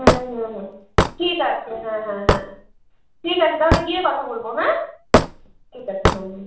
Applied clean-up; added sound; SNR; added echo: none; Hammer / Wood; -1 dB; reverberation time 0.5 s.